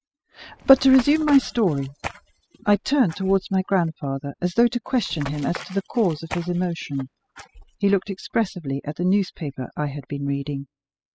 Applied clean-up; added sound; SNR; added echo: classical method spectral subtraction.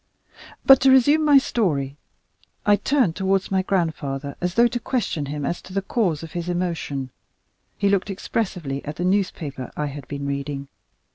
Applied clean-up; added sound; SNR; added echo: none; none; none; none.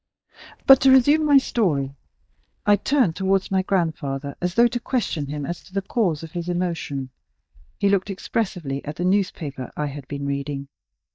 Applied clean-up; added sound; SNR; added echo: neural mask model DeepFilterNet 3.